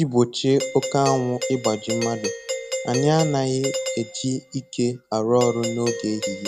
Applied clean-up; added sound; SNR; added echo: none; Doorbell; 8 dB; none.